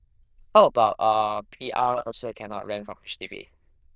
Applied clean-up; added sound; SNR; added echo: neural diffusion model UNIVERSE++.